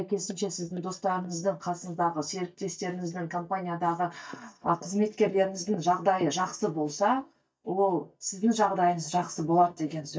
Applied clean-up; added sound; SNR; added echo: neural mask model DeepFilterNet 3.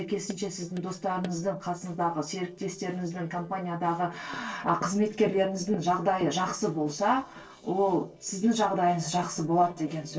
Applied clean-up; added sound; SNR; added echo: neural separator model SepFormer DNS4.